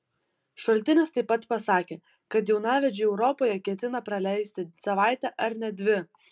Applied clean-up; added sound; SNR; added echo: none; none; none; none.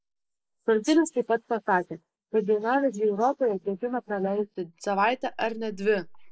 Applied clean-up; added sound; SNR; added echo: neural mask model Resemble Enhance denoiser.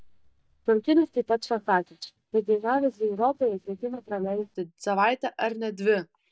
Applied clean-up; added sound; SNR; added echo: neural mask model DeepFilterNet 3.